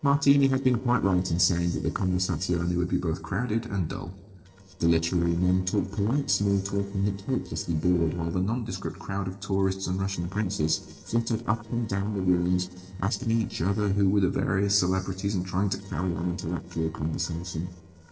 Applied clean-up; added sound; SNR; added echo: neural separator model SepFormer DNS4.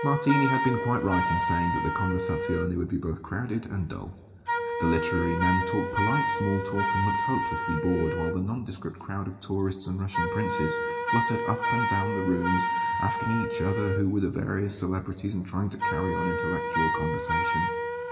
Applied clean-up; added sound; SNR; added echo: none; Wind instrument, woodwind instrument; 1 dB; reverberation time 3.0 s.